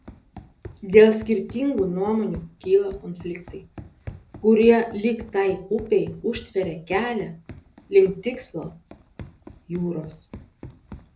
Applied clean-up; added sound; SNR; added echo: none; Run; 20 dB; none.